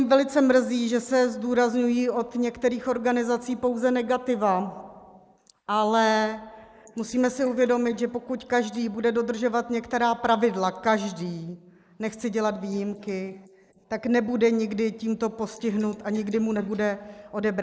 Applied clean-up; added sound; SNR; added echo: neural mask model Resemble Enhance denoiser.